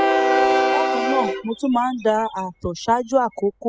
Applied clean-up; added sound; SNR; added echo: classical method spectral subtraction.